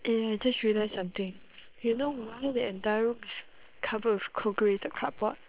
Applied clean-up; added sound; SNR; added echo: neural separator model SepFormer WHAM!.